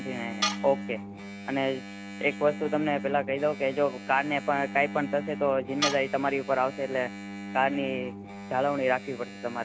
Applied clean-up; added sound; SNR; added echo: none; Tools + Engine; 8 dB; none.